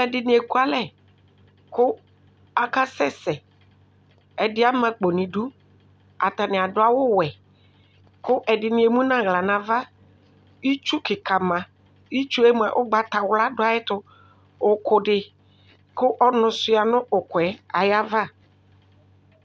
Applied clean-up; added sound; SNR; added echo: none; none; none; none.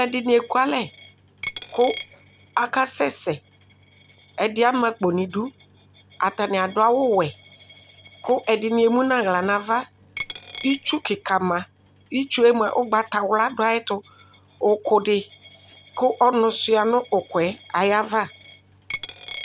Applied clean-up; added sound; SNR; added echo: none; Coin (dropping); 19 dB; none.